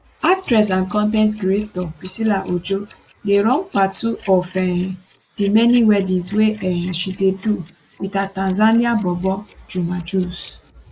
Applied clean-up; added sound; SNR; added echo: neural mask model Resemble Enhance denoiser.